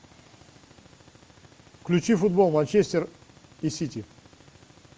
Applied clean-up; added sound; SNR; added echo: none; none; none; none.